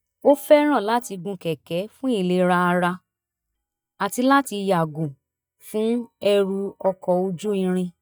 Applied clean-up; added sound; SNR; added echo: neural mask model DeepFilterNet 3.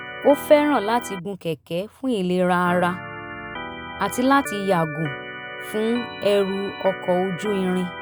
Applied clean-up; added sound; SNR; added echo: none; Organ; 12 dB; none.